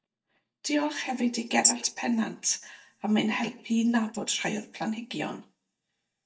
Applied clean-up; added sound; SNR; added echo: neural mask model DeepFilterNet 3.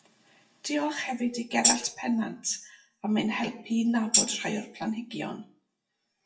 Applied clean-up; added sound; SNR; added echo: classical method WPE with log-MMSE.